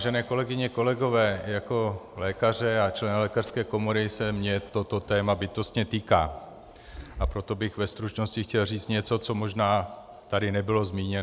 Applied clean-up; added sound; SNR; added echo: none; none; none; none.